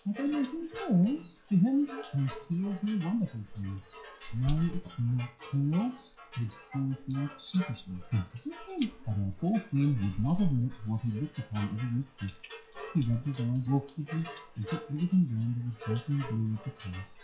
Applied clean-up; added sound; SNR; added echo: classical method WPE with log-MMSE.